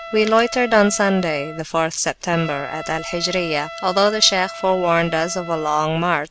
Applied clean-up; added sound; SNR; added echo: none; Trumpet; 15 dB; none.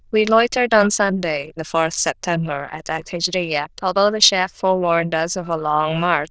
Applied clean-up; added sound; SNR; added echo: neural diffusion model UNIVERSE++.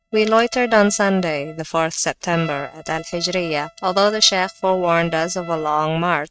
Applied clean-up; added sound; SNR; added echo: neural mask model RNNoise.